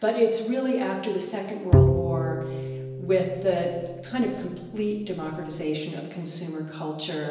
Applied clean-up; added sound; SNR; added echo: none; Bowed string instrument; -1 dB; reverberation time 1.0 s.